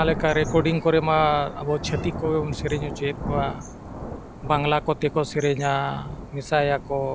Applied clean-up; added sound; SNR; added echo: none; Thunder / Rain; 9 dB; none.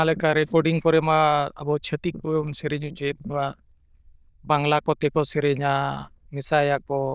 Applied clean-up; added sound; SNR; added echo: neural diffusion model UNIVERSE++.